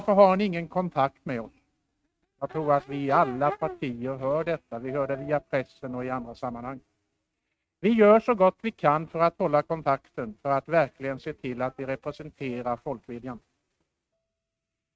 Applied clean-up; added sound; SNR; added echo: neural mask model RNNoise.